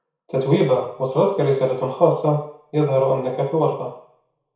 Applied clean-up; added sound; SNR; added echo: none; none; none; reverberation time 0.6 s.